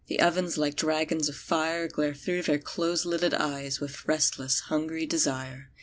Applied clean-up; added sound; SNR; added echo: none; none; none; none.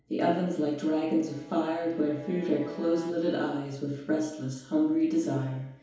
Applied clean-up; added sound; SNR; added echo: none; Bowed string instrument; 20 dB; reverberation time 2.2 s.